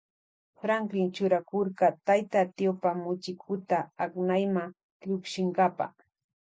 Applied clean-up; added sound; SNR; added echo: none; none; none; none.